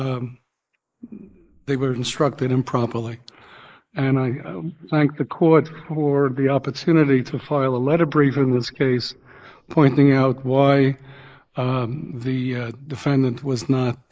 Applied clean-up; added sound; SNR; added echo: neural mask model Resemble Enhance denoiser.